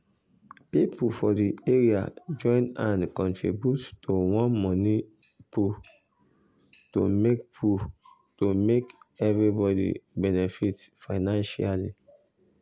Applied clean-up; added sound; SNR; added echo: none; none; none; none.